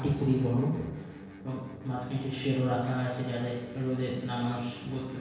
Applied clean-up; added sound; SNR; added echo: none; Electric guitar; 16 dB; reverberation time 1.2 s.